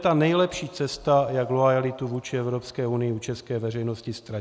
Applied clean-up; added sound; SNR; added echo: none; none; none; none.